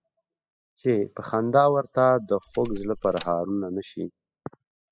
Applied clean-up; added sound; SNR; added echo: classical method spectral subtraction.